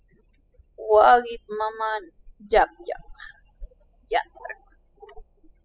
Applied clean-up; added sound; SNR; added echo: classical method spectral subtraction.